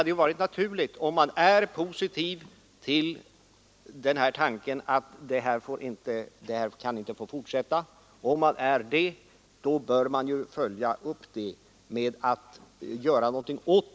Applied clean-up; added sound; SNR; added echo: none; none; none; none.